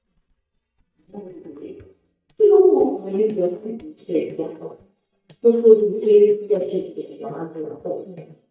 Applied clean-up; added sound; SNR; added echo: neural mask model DeepFilterNet 3.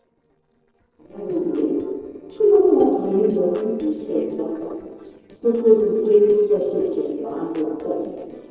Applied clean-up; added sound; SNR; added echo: neural separator model SepFormer DNS4.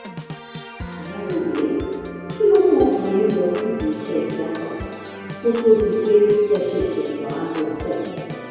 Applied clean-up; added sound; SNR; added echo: none; Organ; 13 dB; reverberation time 2.2 s.